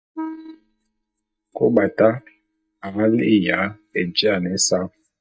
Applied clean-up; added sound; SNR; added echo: neural mask model DeepFilterNet 3.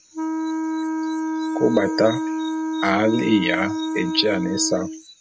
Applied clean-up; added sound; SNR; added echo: none; Wind instrument, woodwind instrument; 1 dB; none.